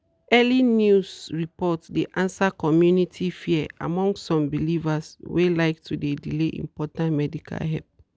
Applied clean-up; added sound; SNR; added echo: none; none; none; none.